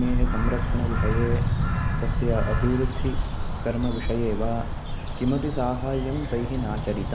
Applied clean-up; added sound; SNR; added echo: none; Bird vocalization, bird call, bird song; -3 dB; none.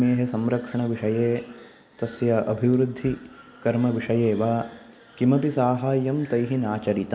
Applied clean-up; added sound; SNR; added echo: none; none; none; none.